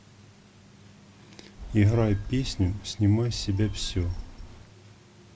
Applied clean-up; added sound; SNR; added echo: none; Telephone; 10 dB; none.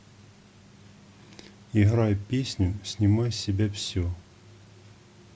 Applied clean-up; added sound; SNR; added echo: none; none; none; none.